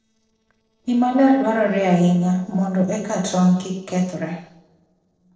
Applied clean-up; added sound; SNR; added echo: neural separator model SepFormer DNS4.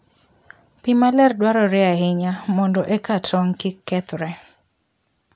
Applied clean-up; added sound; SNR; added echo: none; none; none; none.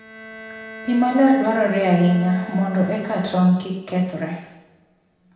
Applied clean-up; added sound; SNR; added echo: none; Bowed string instrument; 17 dB; reverberation time 0.8 s.